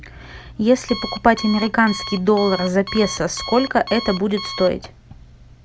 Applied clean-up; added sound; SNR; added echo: none; Alarm; 12 dB; none.